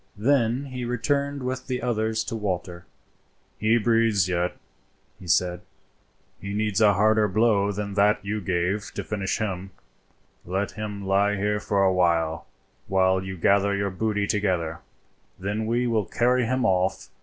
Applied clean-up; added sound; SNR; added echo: none; none; none; none.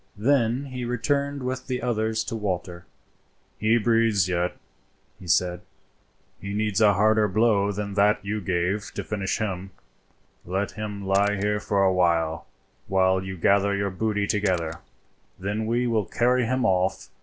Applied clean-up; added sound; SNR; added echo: none; Splash, splatter; 20 dB; none.